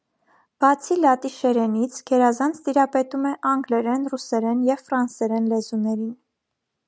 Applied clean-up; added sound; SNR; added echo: none; none; none; none.